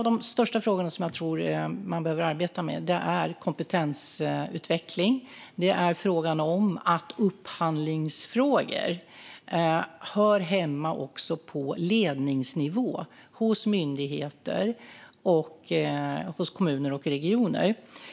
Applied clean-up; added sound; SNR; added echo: none; none; none; none.